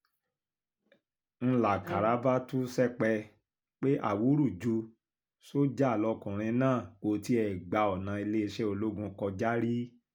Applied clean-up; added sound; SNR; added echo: none; Bowed string instrument; 12 dB; none.